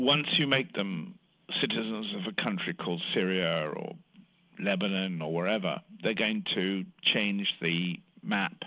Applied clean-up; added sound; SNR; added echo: none; none; none; none.